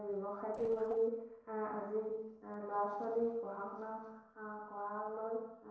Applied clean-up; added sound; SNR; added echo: neural separator model SepFormer DNS4.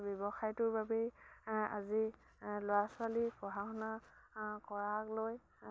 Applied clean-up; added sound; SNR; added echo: none; none; none; none.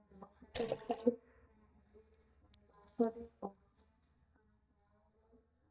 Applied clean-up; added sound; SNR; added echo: neural mask model DeepFilterNet 3.